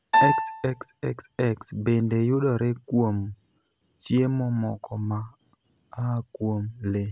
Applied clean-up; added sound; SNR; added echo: none; Piano; -1 dB; none.